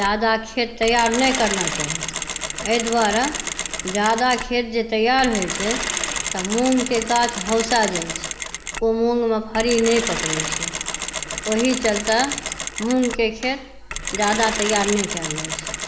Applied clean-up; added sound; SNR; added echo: none; Mechanisms; 5 dB; none.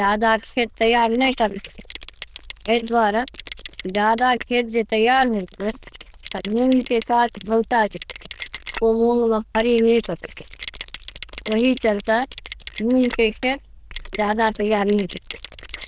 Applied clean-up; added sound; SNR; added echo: neural diffusion model UNIVERSE++.